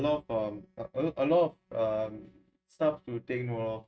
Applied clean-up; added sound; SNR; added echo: neural mask model RNNoise.